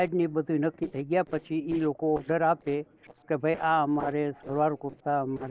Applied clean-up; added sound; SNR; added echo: neural separator model SepFormer DNS4.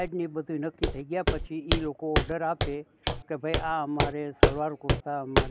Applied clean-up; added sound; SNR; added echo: none; Walk, footsteps; -3 dB; none.